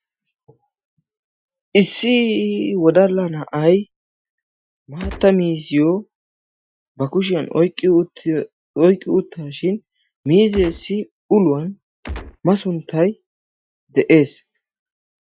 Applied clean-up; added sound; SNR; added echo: classical method Wiener filter.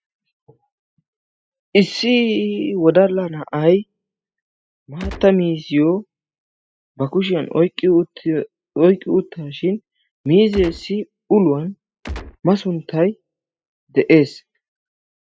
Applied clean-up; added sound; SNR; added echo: classical method spectral subtraction.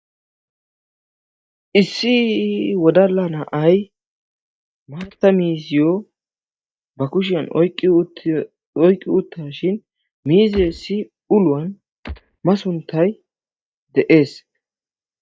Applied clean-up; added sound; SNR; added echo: neural mask model DeepFilterNet 3.